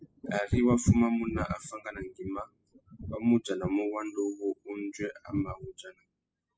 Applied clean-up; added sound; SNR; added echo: classical method spectral subtraction.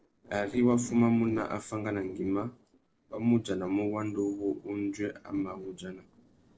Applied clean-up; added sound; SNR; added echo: neural separator model SepFormer DNS4.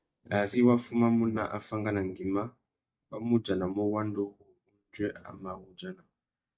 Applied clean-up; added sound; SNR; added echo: neural mask model DeepFilterNet 3.